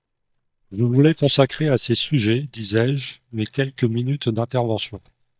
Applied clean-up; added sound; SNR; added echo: neural mask model DeepFilterNet 3.